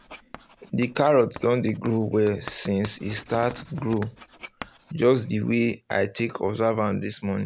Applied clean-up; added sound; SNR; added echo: none; Writing; 20 dB; none.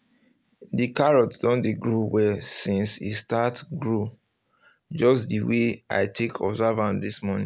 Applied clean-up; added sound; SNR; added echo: none; none; none; none.